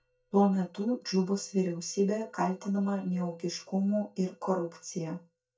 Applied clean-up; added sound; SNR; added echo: neural mask model DeepFilterNet 3.